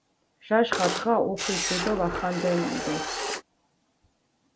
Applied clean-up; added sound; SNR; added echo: none; Camera; 3 dB; none.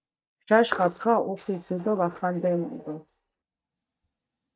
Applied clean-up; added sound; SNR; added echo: neural mask model DeepFilterNet 3.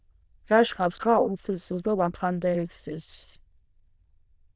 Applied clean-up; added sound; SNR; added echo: neural diffusion model UNIVERSE++.